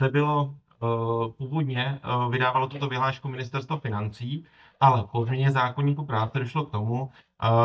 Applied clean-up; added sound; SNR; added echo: neural mask model DeepFilterNet 3.